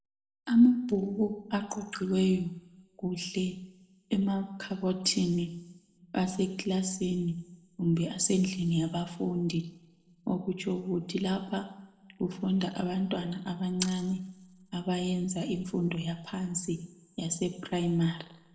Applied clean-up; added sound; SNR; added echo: none; none; none; reverberation time 0.8 s.